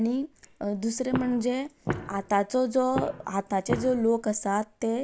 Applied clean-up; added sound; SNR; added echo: none; Walk, footsteps; 8 dB; none.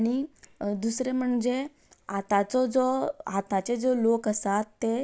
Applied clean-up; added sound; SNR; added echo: none; none; none; none.